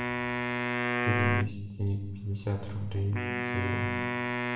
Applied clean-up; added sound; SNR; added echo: none; Wind instrument, woodwind instrument; -1 dB; reverberation time 1.0 s.